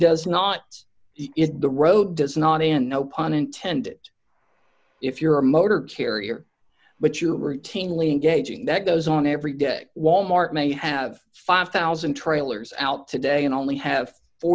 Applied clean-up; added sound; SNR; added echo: none; none; none; none.